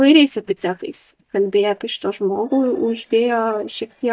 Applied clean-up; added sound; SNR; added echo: neural mask model DeepFilterNet 3.